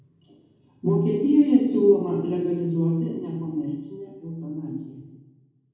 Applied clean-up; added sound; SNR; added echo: none; none; none; reverberation time 1.1 s.